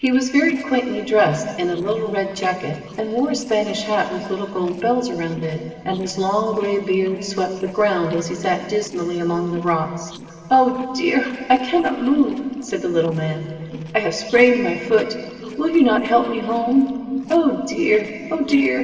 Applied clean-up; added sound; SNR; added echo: neural separator model SepFormer DNS4.